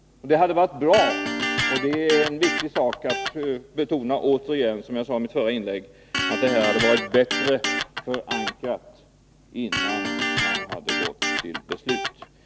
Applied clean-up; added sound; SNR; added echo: none; Electric guitar; 2 dB; none.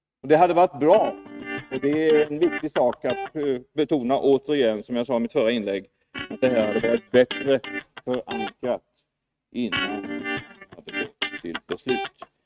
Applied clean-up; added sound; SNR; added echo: neural mask model RNNoise.